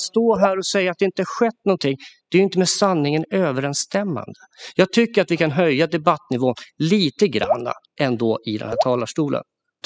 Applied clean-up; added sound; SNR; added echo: classical method spectral subtraction.